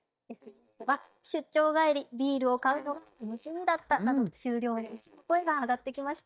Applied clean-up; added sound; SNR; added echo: neural mask model DeepFilterNet 3.